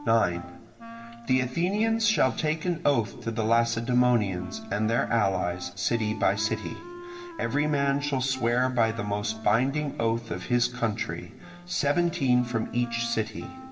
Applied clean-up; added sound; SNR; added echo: none; Wind instrument, woodwind instrument; 17 dB; reverberation time 1.3 s.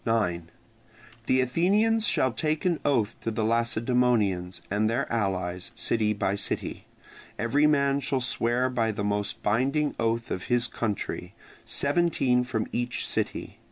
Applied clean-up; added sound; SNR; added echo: none; none; none; none.